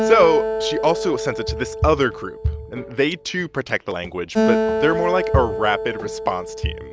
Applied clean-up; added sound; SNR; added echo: none; Acoustic guitar; 4 dB; none.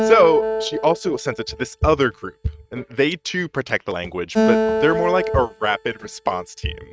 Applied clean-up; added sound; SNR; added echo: neural mask model RNNoise.